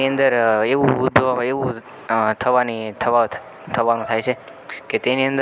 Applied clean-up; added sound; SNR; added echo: none; none; none; none.